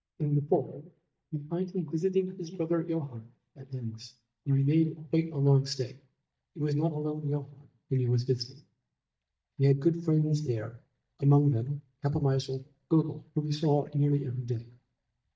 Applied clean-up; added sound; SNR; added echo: neural mask model DeepFilterNet 3.